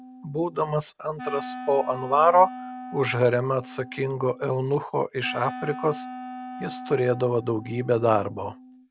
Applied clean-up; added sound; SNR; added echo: none; Wind instrument, woodwind instrument; 14 dB; none.